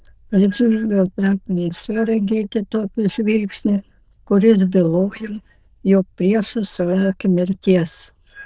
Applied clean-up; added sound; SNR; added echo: neural diffusion model UNIVERSE++.